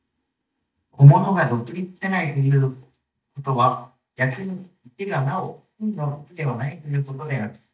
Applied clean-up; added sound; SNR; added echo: neural mask model DeepFilterNet 3.